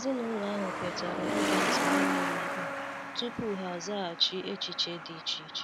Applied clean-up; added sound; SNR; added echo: none; Truck; -2 dB; none.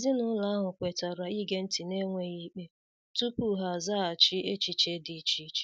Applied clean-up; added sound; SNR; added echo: none; none; none; none.